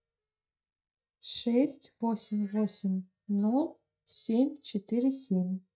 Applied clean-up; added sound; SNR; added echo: neural mask model DeepFilterNet 3.